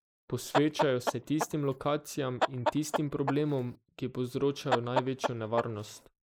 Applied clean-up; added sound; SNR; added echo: neural mask model Resemble Enhance denoiser.